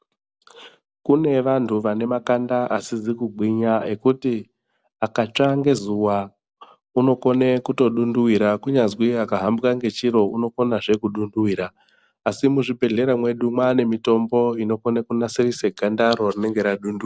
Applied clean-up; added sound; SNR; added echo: none; none; none; none.